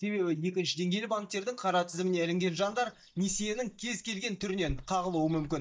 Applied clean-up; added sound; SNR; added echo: neural mask model DeepFilterNet 3.